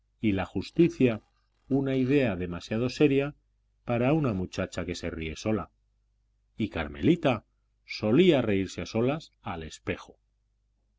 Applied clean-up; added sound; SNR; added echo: neural separator model SepFormer DNS4.